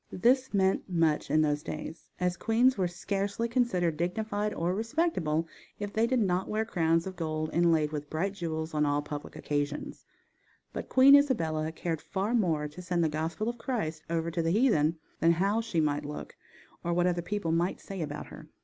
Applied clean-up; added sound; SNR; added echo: none; none; none; none.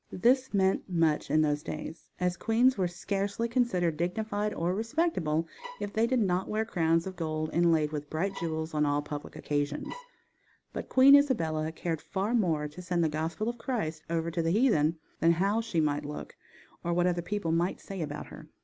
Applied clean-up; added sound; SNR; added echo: none; Bowed string instrument; 17 dB; none.